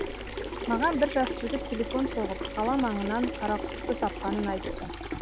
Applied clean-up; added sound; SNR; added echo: none; Sink (filling or washing) / Water tap, faucet + Mechanisms; 4 dB; none.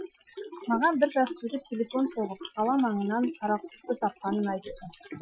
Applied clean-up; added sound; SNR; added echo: classical method Wiener filter.